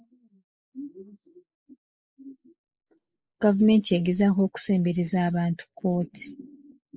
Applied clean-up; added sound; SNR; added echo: neural mask model Resemble Enhance denoiser.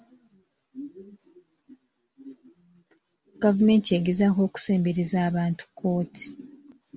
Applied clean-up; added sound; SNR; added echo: none; none; none; none.